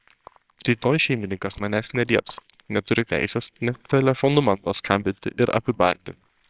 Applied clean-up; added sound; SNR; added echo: neural separator model SepFormer WHAMR!.